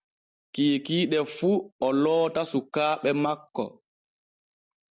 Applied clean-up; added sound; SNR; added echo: neural mask model DeepFilterNet 3.